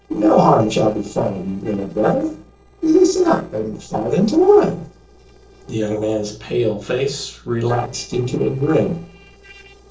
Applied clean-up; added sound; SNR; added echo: neural separator model SepFormer DNS4.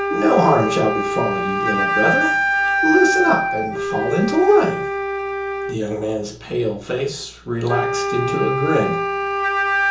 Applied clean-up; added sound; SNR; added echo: none; Wind instrument, woodwind instrument; 1 dB; reverberation time 0.6 s.